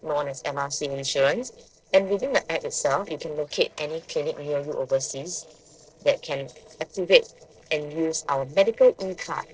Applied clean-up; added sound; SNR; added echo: neural separator model SepFormer DNS4.